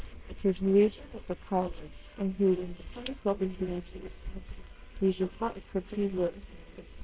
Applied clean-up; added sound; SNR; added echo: neural separator model SepFormer WHAMR!.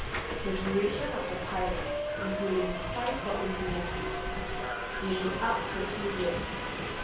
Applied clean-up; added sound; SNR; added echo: none; Subway, metro, underground; 0 dB; reverberation time 0.6 s.